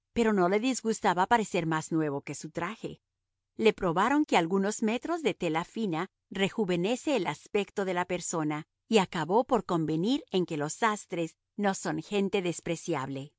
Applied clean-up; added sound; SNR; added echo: none; none; none; none.